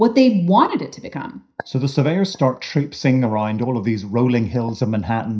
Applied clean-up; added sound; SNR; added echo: neural mask model DeepFilterNet 3.